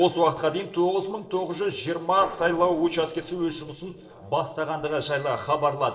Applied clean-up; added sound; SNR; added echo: neural separator model SepFormer DNS4.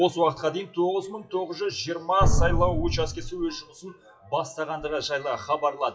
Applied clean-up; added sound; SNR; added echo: classical method WPE with log-MMSE.